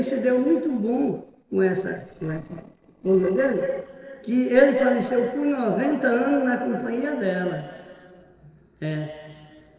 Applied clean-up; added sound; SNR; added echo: neural separator model SepFormer DNS4.